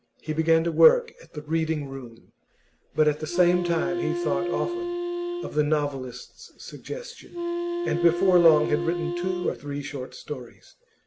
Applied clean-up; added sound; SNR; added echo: none; Wind instrument, woodwind instrument; 4 dB; none.